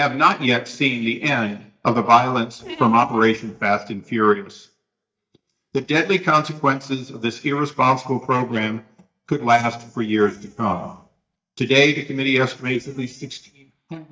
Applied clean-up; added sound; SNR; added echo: neural mask model DeepFilterNet 3.